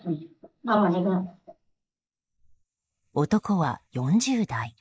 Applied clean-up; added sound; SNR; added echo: neural mask model Resemble Enhance denoiser.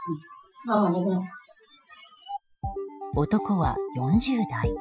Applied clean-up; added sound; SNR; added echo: classical method Wiener filter.